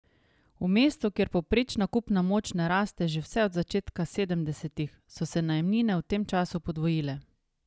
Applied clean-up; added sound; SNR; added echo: none; none; none; none.